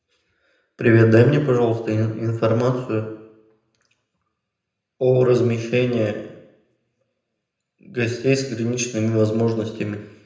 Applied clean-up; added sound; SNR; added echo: none; none; none; reverberation time 0.8 s.